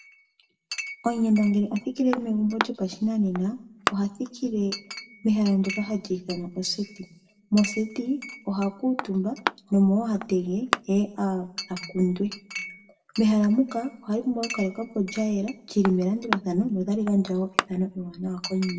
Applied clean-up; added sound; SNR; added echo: none; Chink, clink; 11 dB; reverberation time 0.6 s.